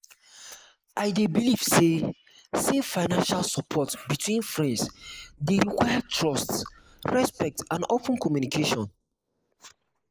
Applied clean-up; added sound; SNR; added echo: neural mask model Resemble Enhance denoiser.